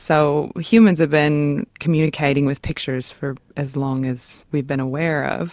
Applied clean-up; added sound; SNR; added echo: none; none; none; none.